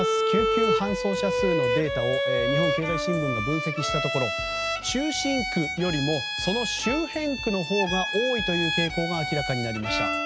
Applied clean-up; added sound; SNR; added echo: none; Bowed string instrument; -1 dB; none.